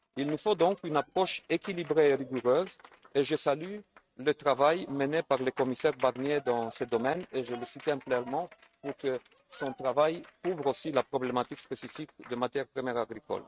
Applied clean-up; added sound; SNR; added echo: neural mask model RNNoise.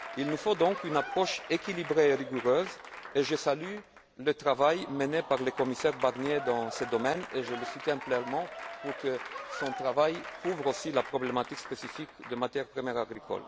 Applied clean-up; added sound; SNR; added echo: none; Applause / Crowd; 12 dB; none.